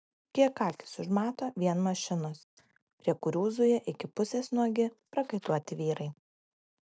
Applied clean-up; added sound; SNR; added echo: none; none; none; none.